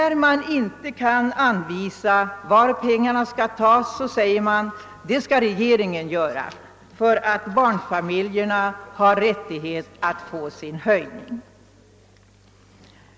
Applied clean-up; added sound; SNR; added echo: none; none; none; none.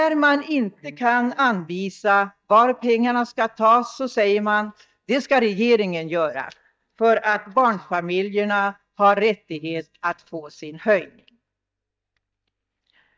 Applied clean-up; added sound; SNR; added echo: neural mask model DeepFilterNet 3.